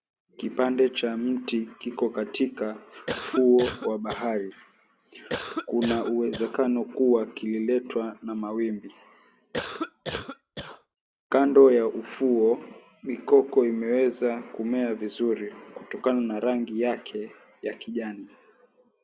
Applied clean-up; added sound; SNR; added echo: none; Cough; 9 dB; none.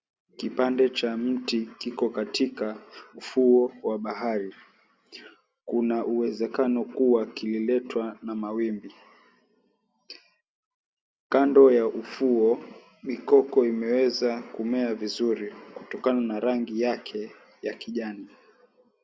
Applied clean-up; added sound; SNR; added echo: none; none; none; none.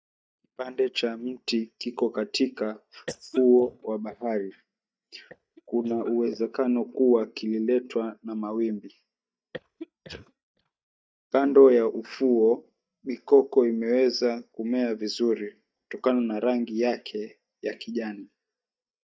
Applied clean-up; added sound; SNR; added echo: neural mask model DeepFilterNet 3.